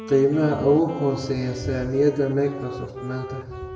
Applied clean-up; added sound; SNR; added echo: none; Wind instrument, woodwind instrument; 14 dB; reverberation time 1.2 s.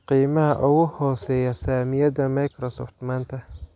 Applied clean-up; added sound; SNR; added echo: none; none; none; none.